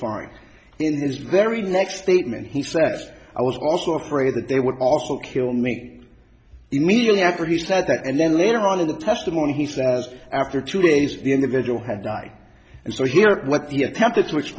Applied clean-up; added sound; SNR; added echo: none; none; none; none.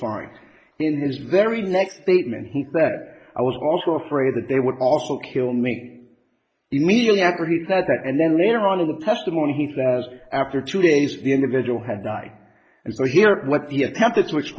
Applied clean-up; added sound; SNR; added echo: neural mask model Resemble Enhance denoiser.